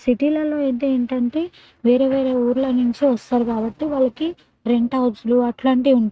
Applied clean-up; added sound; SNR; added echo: neural mask model RNNoise.